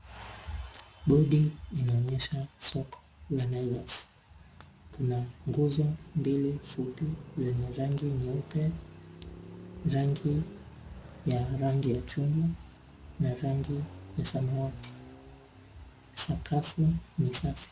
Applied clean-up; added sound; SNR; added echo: none; Motorcycle; 19 dB; none.